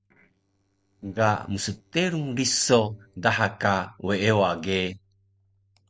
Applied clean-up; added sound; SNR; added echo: neural separator model SepFormer DNS4.